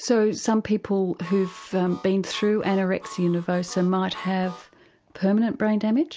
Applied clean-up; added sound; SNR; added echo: none; Harmonica; 19 dB; none.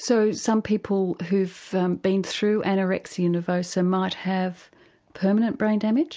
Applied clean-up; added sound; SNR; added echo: none; none; none; none.